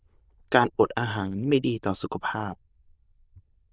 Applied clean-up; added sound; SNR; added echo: neural diffusion model UNIVERSE++.